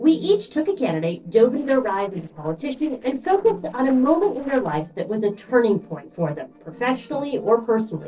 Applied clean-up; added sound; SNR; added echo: neural separator model SepFormer DNS4.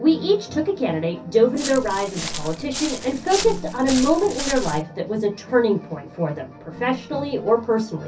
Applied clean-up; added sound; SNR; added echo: none; Walk, footsteps; 8 dB; reverberation time 0.3 s.